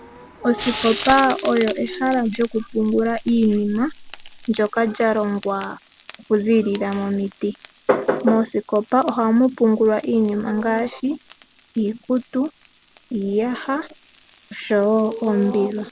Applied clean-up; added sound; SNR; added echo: none; Frying (food); 18 dB; none.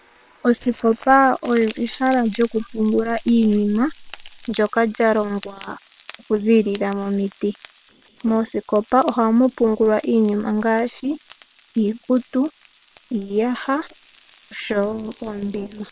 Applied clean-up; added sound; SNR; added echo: neural separator model SepFormer WHAM!.